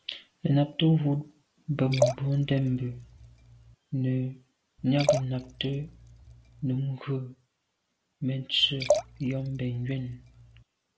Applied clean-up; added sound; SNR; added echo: none; Liquid; 3 dB; none.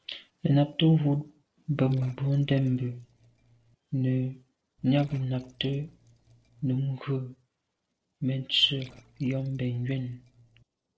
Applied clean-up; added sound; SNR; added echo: neural separator model SepFormer DNS4.